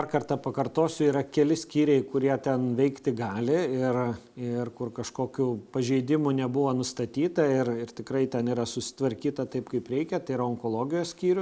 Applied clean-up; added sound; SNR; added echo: none; none; none; none.